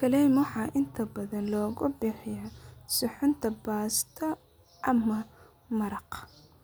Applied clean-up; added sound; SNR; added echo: none; none; none; none.